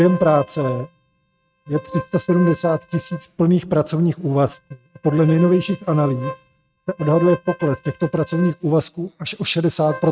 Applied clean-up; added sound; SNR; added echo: neural mask model RNNoise.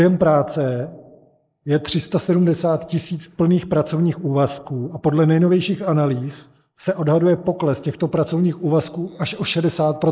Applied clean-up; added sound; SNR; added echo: neural mask model Resemble Enhance denoiser.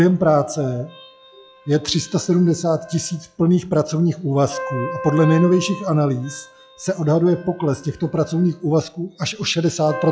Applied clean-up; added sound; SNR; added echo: classical method log-MMSE.